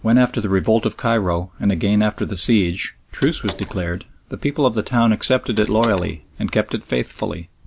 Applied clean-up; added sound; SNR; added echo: none; Door; 15 dB; none.